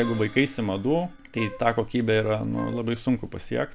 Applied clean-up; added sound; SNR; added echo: none; Wind instrument, woodwind instrument + Crash cymbal; 18 dB; none.